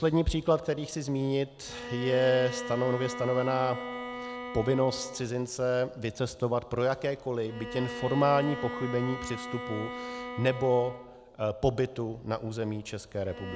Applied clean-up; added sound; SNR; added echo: none; Bowed string instrument; 11 dB; none.